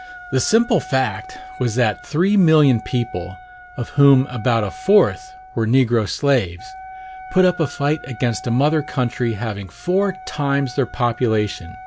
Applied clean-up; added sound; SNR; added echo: none; Wind instrument, woodwind instrument; 18 dB; none.